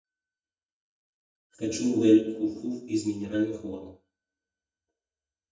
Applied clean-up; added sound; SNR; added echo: neural mask model DeepFilterNet 3.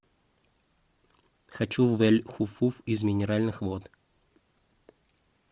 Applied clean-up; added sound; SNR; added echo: none; none; none; none.